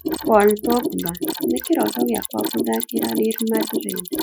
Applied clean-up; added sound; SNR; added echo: classical method Wiener filter.